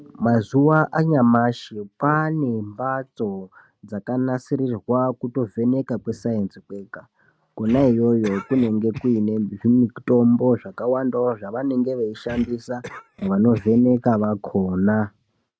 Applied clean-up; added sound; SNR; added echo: neural mask model RNNoise.